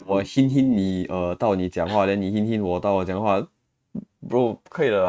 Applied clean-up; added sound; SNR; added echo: neural mask model RNNoise.